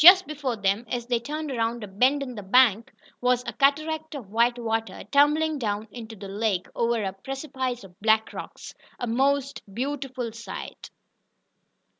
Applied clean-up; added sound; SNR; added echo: none; none; none; none.